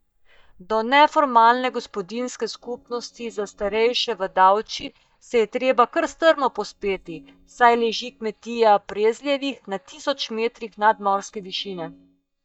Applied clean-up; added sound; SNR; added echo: neural mask model DeepFilterNet 3.